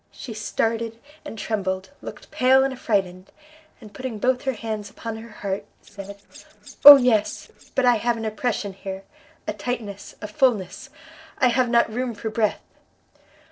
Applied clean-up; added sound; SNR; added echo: neural separator model SepFormer DNS4.